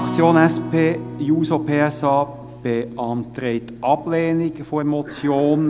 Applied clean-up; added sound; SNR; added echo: none; Acoustic guitar; 13 dB; none.